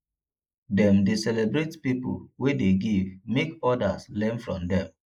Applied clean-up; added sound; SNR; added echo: neural mask model Resemble Enhance denoiser.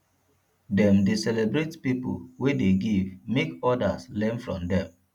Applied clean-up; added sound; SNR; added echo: none; none; none; none.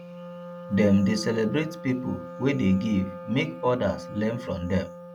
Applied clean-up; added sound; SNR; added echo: none; Wind instrument, woodwind instrument; 13 dB; none.